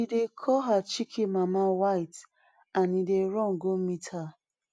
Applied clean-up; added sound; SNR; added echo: none; none; none; none.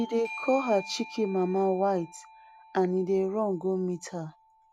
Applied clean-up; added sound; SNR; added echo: none; Bell / Doorbell; 17 dB; none.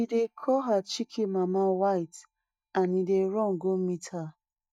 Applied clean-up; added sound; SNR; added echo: neural mask model DeepFilterNet 3.